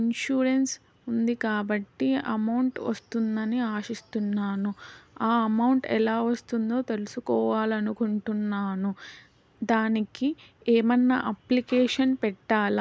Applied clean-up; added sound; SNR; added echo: none; none; none; none.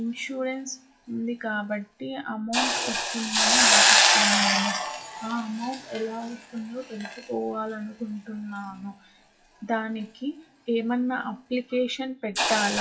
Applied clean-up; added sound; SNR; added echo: classical method WPE with log-MMSE.